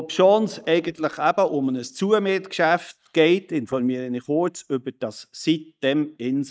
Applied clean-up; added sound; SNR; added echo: neural mask model DeepFilterNet 3.